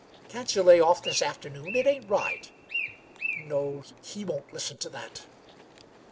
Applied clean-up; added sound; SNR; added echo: none; Bird; 11 dB; none.